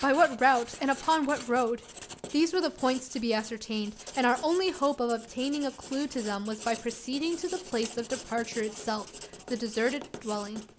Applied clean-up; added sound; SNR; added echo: none; Writing; 15 dB; none.